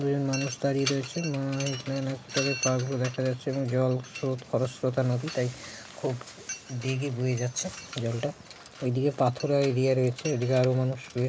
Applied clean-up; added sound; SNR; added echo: none; Mechanisms; 13 dB; none.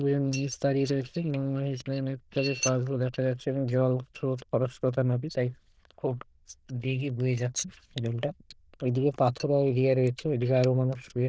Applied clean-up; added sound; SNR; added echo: neural diffusion model UNIVERSE++.